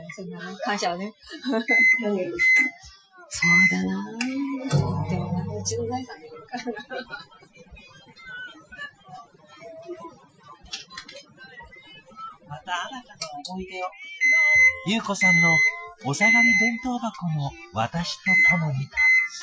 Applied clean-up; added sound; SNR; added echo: classical method Wiener filter.